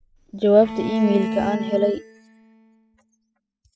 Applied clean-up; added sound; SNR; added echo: classical method spectral subtraction.